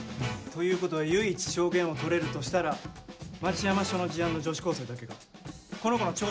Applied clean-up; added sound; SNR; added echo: none; none; none; none.